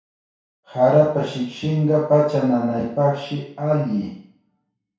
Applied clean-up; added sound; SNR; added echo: none; none; none; reverberation time 0.6 s.